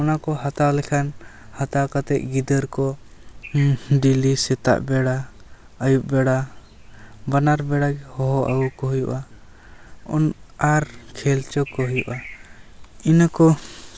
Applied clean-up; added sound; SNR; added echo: none; none; none; none.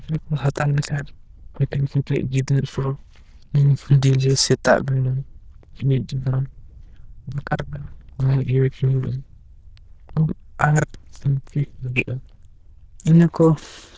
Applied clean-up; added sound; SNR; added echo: neural diffusion model UNIVERSE++.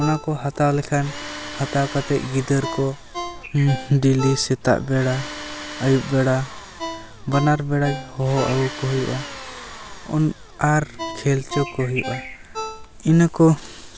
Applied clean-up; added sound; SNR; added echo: none; Tools + Ringtone; 12 dB; none.